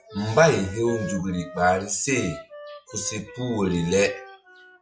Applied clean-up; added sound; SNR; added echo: classical method log-MMSE.